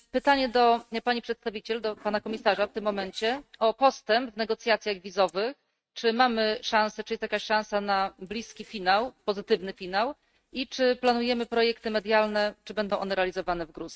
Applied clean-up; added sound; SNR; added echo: neural mask model RNNoise.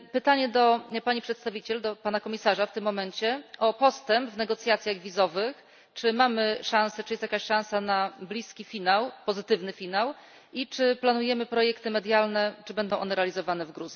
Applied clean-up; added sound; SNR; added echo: none; none; none; none.